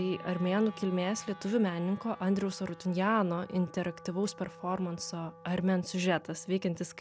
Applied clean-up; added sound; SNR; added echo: none; Wind instrument, woodwind instrument; 19 dB; none.